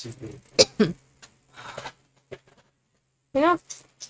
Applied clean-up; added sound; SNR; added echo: neural mask model RNNoise.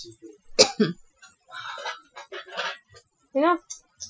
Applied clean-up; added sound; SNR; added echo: classical method Wiener filter.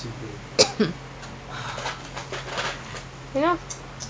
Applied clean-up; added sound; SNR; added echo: none; none; none; none.